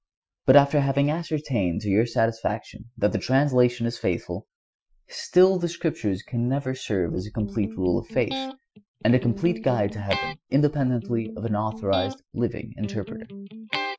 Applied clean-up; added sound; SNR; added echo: classical method Wiener filter.